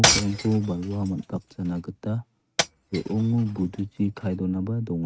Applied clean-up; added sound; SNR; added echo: neural mask model RNNoise.